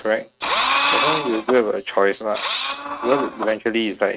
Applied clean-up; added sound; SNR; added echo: neural mask model RNNoise.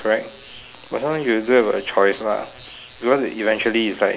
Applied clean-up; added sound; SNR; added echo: none; none; none; none.